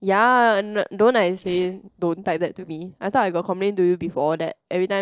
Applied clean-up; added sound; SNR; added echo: neural separator model SepFormer DNS4.